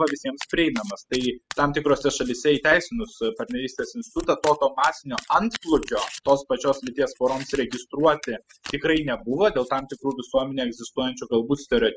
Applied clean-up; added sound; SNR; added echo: classical method spectral subtraction.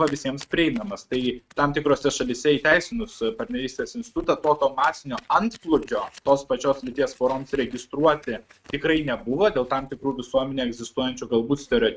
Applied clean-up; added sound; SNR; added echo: neural mask model RNNoise.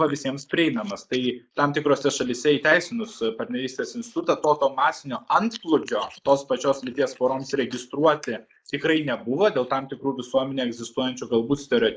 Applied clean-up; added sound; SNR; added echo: neural mask model Resemble Enhance denoiser.